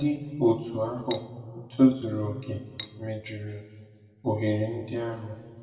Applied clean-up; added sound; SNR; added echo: none; Cutlery, silverware; 16 dB; reverberation time 1.8 s.